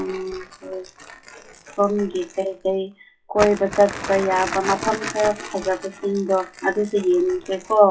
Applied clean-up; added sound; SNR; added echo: classical method WPE with log-MMSE.